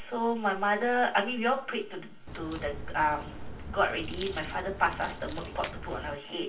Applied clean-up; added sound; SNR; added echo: none; Crack; 11 dB; reverberation time 0.2 s.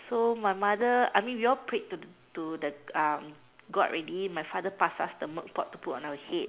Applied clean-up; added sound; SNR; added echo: none; none; none; none.